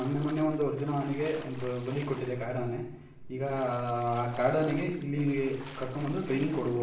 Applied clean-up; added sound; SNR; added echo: none; Splash, splatter; 18 dB; reverberation time 0.5 s.